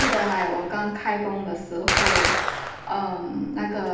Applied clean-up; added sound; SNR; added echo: none; Gunshot, gunfire; 0 dB; reverberation time 0.8 s.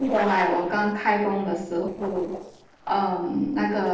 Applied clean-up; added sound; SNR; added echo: neural separator model SepFormer DNS4.